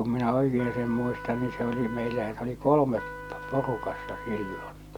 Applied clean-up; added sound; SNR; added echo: none; Trumpet; 12 dB; none.